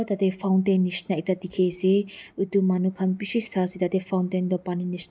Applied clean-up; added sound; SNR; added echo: none; none; none; none.